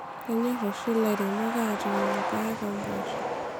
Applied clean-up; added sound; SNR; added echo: none; Truck; 2 dB; none.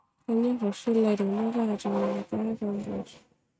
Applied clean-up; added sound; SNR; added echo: neural mask model RNNoise.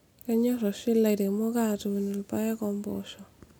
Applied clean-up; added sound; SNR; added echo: none; none; none; none.